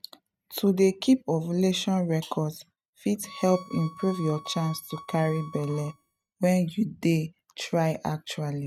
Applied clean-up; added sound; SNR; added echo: neural mask model RNNoise.